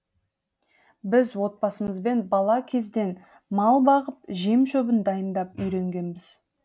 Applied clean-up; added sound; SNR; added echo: none; none; none; none.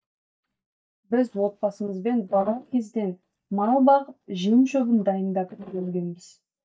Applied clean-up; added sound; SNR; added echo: neural mask model DeepFilterNet 3.